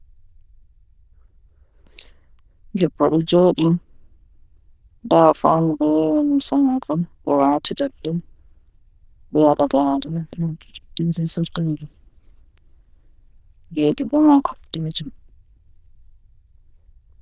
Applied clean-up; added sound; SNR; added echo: neural diffusion model UNIVERSE++.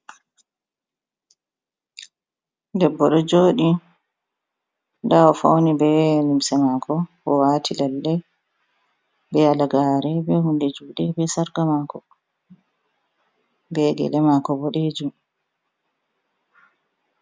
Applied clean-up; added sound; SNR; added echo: none; none; none; none.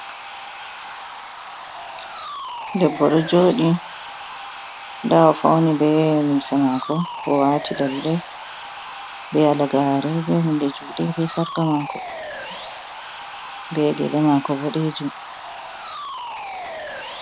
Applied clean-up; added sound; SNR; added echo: none; Sawing; 11 dB; none.